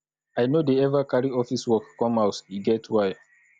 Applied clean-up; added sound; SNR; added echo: none; none; none; none.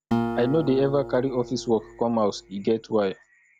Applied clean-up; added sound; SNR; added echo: none; Acoustic guitar; 8 dB; none.